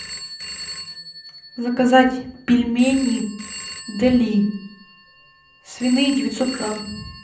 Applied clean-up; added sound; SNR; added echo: none; Telephone; 13 dB; reverberation time 0.6 s.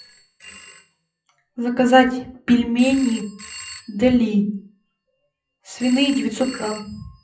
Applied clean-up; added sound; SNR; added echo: classical method WPE with log-MMSE.